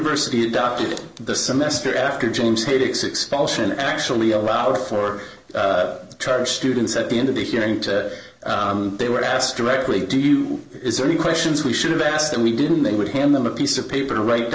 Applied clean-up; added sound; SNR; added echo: none; none; none; none.